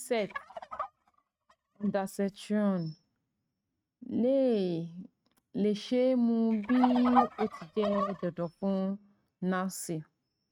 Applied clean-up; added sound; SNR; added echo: neural mask model RNNoise.